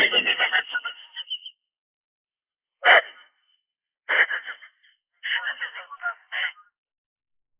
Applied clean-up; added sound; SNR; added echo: neural mask model Resemble Enhance denoiser.